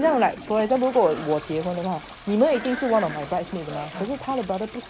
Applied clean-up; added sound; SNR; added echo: none; Cough + Toilet flush; 13 dB; none.